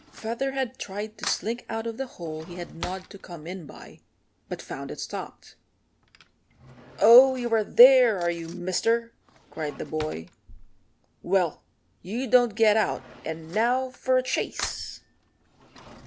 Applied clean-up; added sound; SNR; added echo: none; Cutlery, silverware / Drawer open or close; 19 dB; none.